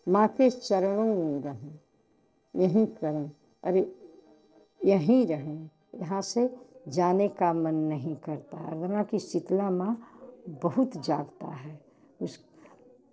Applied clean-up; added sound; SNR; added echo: neural separator model SepFormer DNS4.